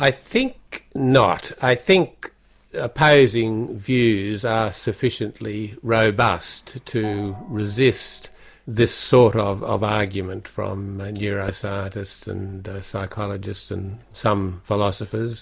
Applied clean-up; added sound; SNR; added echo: none; Gong; 18 dB; none.